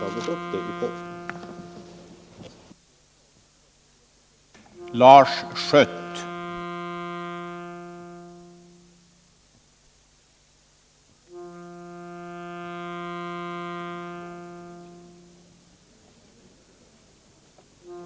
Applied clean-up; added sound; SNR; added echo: none; Wind instrument, woodwind instrument; 12 dB; none.